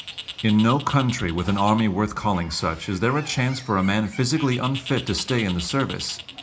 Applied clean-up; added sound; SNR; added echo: none; Bird; 15 dB; reverberation time 0.4 s.